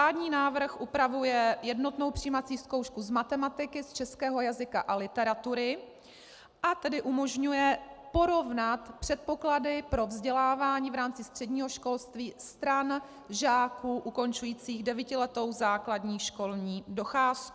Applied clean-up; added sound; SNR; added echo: none; none; none; none.